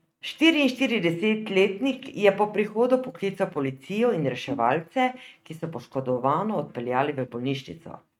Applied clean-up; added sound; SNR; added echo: neural mask model RNNoise.